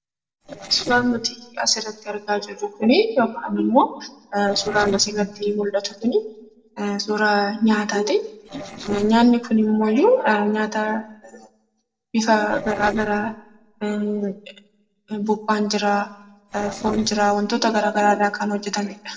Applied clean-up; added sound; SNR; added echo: neural separator model SepFormer DNS4.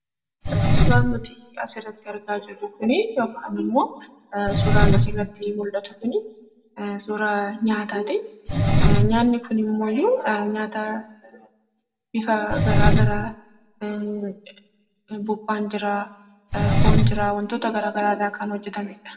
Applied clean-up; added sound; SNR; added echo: none; Engine; -2 dB; reverberation time 0.7 s.